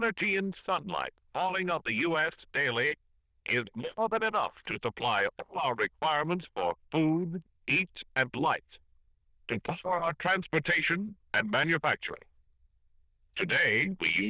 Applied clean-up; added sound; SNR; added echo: neural diffusion model UNIVERSE++.